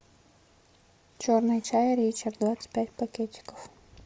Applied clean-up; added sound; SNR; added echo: none; none; none; none.